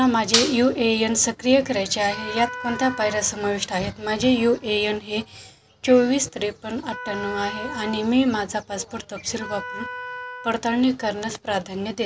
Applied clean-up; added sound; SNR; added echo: none; Wind instrument, woodwind instrument; 14 dB; none.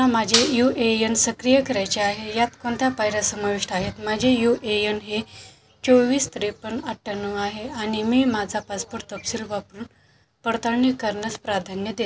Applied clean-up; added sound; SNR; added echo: none; none; none; none.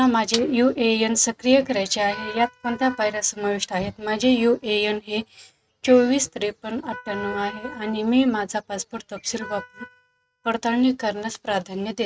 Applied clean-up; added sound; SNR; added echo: neural mask model RNNoise.